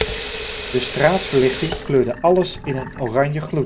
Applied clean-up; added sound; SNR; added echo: none; Sink (filling or washing) / Water tap, faucet; 10 dB; none.